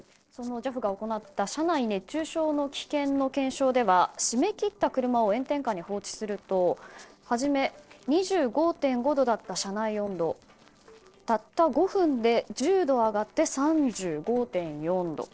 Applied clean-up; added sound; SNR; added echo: neural separator model SepFormer DNS4.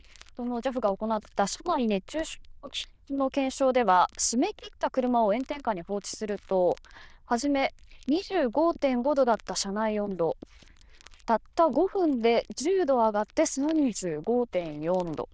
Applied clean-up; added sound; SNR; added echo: neural diffusion model UNIVERSE++.